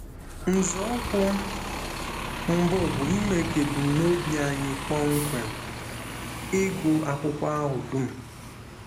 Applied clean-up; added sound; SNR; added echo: none; Bus; 6 dB; none.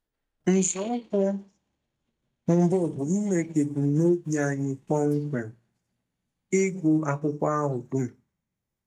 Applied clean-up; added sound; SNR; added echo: neural mask model DeepFilterNet 3.